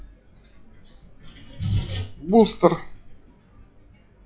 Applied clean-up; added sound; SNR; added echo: classical method log-MMSE.